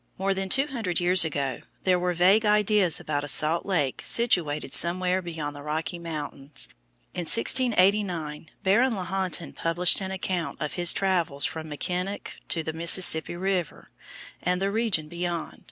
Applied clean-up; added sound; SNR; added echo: none; none; none; none.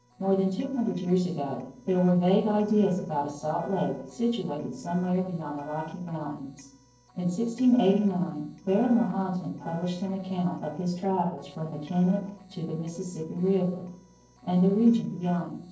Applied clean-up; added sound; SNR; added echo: neural separator model SepFormer DNS4.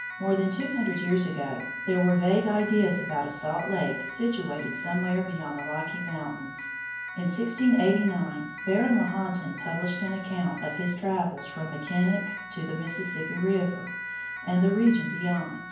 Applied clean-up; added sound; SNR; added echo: none; Siren; 10 dB; reverberation time 0.9 s.